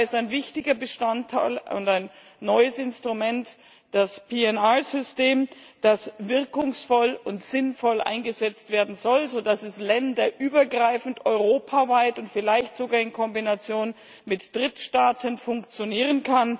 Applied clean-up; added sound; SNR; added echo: none; none; none; none.